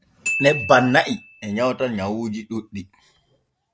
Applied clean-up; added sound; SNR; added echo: none; Glockenspiel; 10 dB; none.